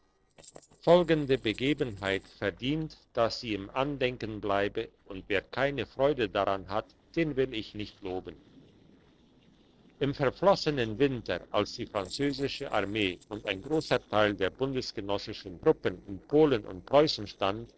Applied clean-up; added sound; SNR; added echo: neural separator model SepFormer DNS4.